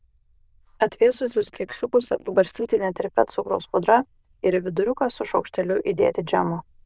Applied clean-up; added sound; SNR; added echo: neural diffusion model UNIVERSE++.